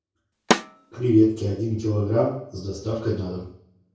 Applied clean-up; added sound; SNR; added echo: none; Snare drum; 4 dB; reverberation time 0.6 s.